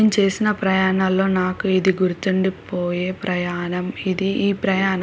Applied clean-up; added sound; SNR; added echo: none; none; none; none.